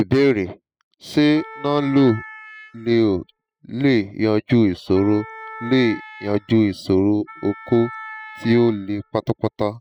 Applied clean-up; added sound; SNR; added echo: classical method spectral subtraction.